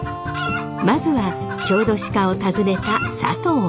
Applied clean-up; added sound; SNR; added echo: none; Chicken, rooster; 11 dB; none.